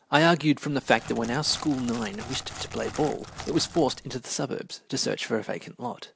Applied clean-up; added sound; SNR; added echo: none; Crackle; 14 dB; none.